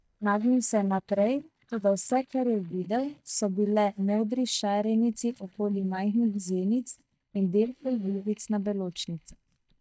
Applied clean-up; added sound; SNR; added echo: neural mask model DeepFilterNet 3.